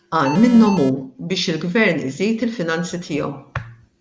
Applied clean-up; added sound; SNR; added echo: none; Alarm; 7 dB; none.